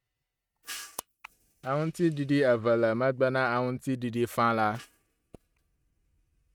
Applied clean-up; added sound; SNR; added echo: neural mask model RNNoise.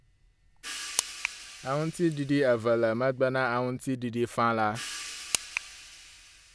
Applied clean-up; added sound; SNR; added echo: none; Crash cymbal / Hi-hat; 15 dB; none.